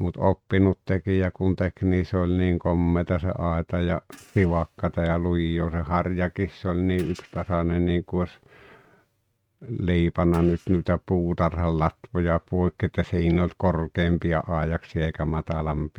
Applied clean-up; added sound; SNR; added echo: neural mask model RNNoise.